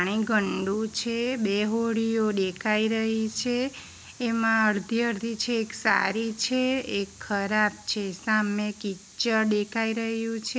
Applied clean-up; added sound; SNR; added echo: none; none; none; none.